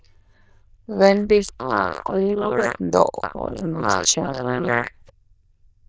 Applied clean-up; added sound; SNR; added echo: neural diffusion model UNIVERSE++.